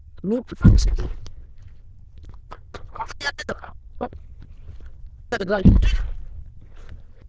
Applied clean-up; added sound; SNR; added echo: neural diffusion model UNIVERSE++.